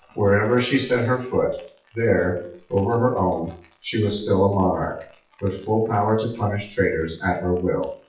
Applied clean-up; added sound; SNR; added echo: classical method WPE with log-MMSE.